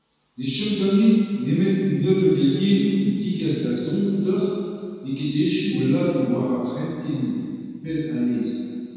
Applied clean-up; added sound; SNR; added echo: none; none; none; reverberation time 2.1 s.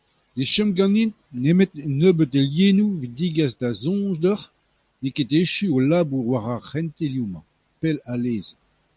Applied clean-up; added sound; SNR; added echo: none; none; none; none.